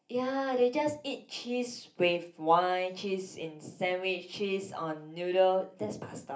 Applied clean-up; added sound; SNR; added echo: none; none; none; reverberation time 0.3 s.